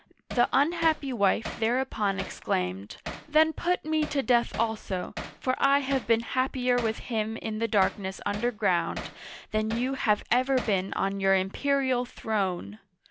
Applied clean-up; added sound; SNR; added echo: none; Hammer; 15 dB; none.